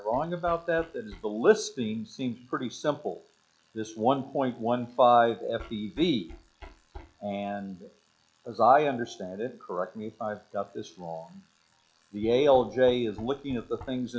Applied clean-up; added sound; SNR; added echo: classical method log-MMSE.